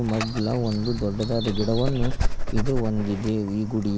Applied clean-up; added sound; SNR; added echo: none; Dog; 2 dB; none.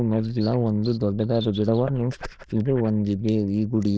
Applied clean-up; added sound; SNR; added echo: neural diffusion model UNIVERSE++.